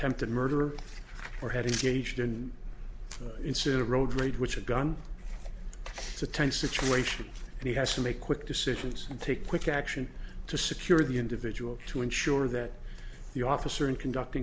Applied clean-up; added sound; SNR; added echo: none; none; none; none.